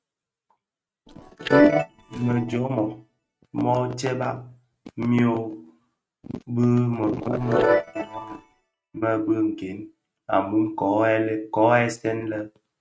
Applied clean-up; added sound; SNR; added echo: neural mask model RNNoise.